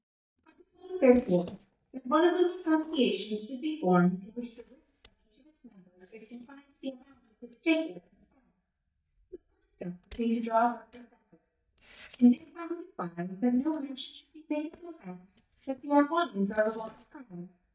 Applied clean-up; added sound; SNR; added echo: neural mask model DeepFilterNet 3.